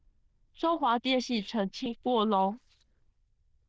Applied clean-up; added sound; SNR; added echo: neural diffusion model UNIVERSE++.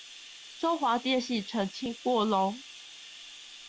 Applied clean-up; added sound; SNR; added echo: none; Bathtub (filling or washing); 16 dB; none.